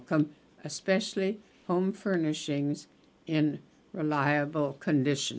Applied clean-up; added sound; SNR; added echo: none; none; none; none.